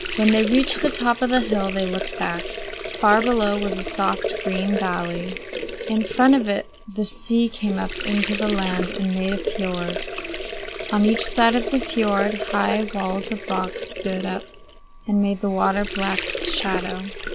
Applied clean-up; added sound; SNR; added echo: none; Sink (filling or washing) / Water; 6 dB; none.